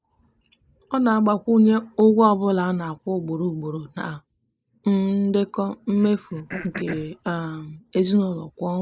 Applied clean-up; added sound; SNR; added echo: neural mask model Resemble Enhance denoiser.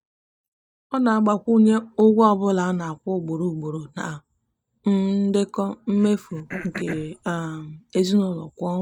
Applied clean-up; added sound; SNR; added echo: neural mask model DeepFilterNet 3.